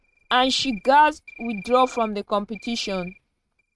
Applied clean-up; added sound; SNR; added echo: neural mask model RNNoise.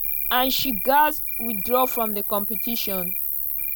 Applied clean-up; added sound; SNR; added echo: none; Cricket; 1 dB; none.